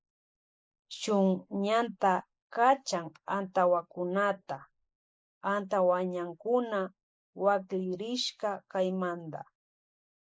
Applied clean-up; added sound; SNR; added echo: neural mask model Resemble Enhance denoiser.